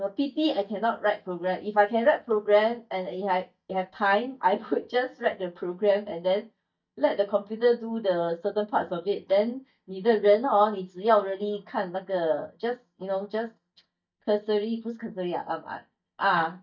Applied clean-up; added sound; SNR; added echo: neural mask model DeepFilterNet 3.